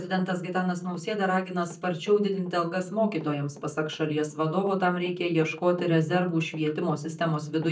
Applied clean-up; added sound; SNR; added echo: neural mask model DeepFilterNet 3.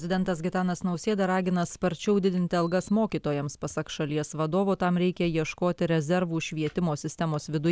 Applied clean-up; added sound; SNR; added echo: none; none; none; none.